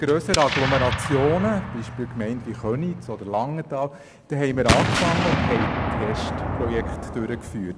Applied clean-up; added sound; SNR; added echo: none; Explosion; 2 dB; none.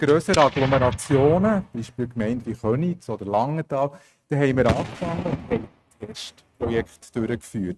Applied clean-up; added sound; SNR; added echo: neural mask model RNNoise.